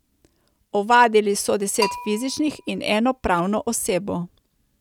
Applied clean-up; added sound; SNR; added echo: none; Bell; 13 dB; none.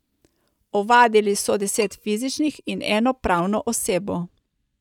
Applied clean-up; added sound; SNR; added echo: neural mask model DeepFilterNet 3.